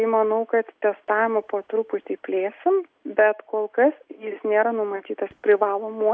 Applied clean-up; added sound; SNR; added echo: none; none; none; none.